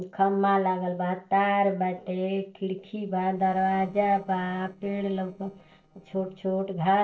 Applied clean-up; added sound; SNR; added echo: neural separator model SepFormer DNS4.